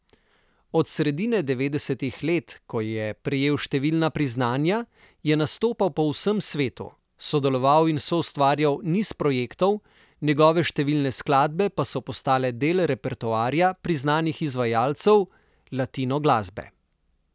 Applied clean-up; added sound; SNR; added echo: none; none; none; none.